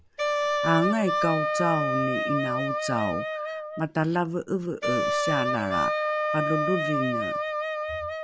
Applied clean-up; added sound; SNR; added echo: none; Wind instrument, woodwind instrument; -1 dB; none.